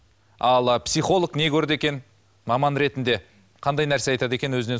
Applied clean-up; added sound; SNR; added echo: none; none; none; none.